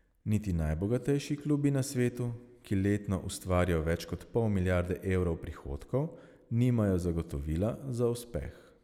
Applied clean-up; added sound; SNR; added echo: none; none; none; none.